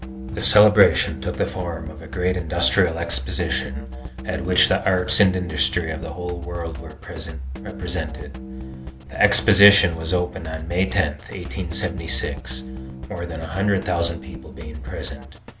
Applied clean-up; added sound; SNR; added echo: none; Drum kit; 10 dB; none.